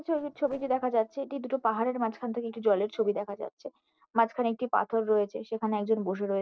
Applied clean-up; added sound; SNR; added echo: neural separator model SepFormer DNS4.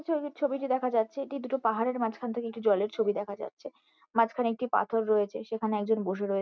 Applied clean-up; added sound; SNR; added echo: none; none; none; none.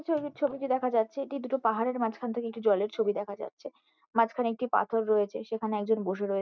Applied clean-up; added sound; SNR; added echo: neural mask model DeepFilterNet 3.